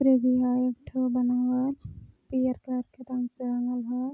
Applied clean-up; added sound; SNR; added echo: none; none; none; none.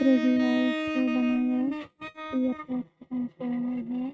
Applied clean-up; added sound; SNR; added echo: neural mask model RNNoise.